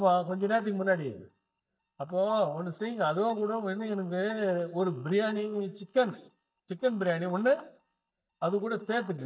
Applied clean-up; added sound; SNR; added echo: neural mask model DeepFilterNet 3.